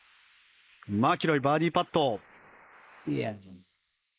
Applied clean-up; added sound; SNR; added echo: neural mask model Resemble Enhance denoiser.